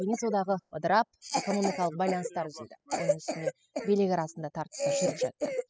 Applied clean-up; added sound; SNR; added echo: classical method spectral subtraction.